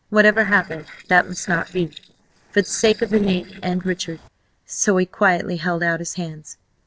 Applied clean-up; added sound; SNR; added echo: neural separator model SepFormer DNS4.